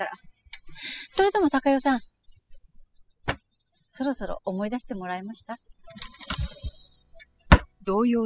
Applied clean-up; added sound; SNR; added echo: classical method spectral subtraction.